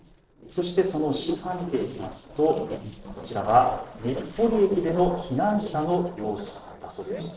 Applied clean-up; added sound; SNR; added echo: neural separator model SepFormer DNS4.